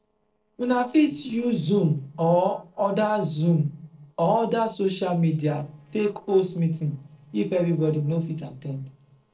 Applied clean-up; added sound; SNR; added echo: neural separator model SepFormer DNS4.